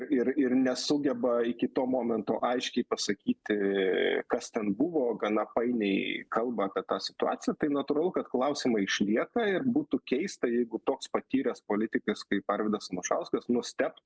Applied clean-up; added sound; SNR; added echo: none; none; none; none.